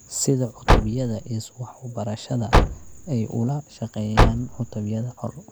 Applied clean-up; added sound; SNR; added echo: none; Car; -3 dB; none.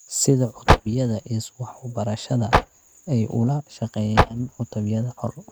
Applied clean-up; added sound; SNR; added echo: neural mask model RNNoise.